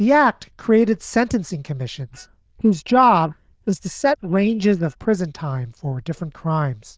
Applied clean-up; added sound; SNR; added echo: neural diffusion model UNIVERSE++.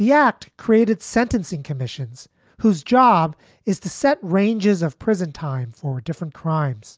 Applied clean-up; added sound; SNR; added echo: none; none; none; none.